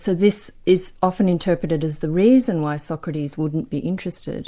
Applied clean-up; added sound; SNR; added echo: none; none; none; none.